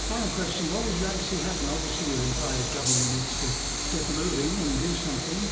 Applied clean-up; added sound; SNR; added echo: none; Train; -1 dB; reverberation time 2.2 s.